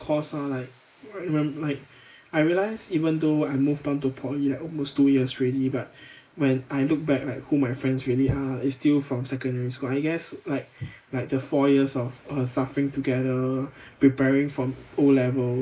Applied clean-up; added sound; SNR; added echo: neural mask model Resemble Enhance denoiser.